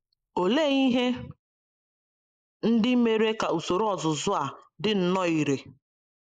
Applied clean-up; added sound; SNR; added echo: neural mask model Resemble Enhance denoiser.